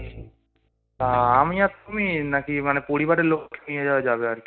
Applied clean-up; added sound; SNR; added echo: neural mask model RNNoise.